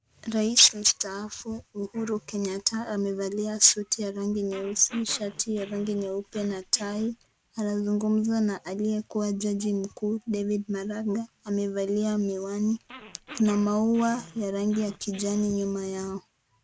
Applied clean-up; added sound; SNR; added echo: none; Growling; 20 dB; none.